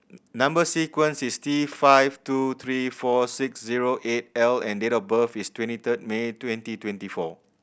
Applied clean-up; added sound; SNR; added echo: none; none; none; none.